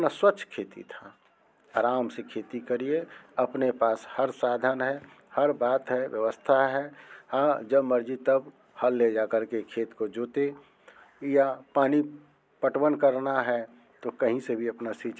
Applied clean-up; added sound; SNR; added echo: none; none; none; none.